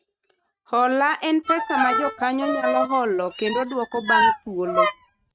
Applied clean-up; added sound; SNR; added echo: neural mask model RNNoise.